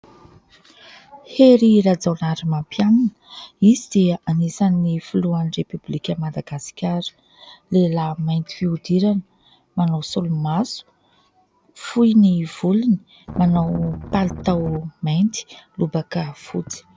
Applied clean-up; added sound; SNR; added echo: none; Strum; 11 dB; none.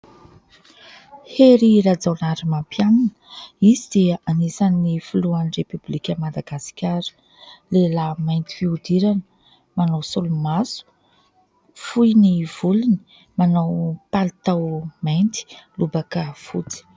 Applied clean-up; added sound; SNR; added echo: none; none; none; none.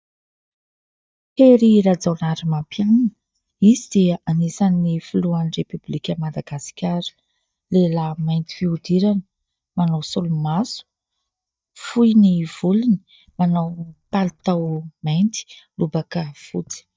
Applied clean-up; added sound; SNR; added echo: neural mask model DeepFilterNet 3.